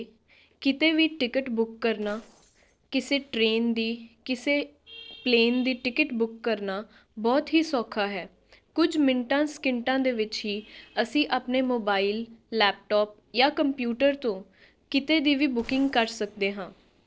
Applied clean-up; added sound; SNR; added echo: neural separator model SepFormer DNS4.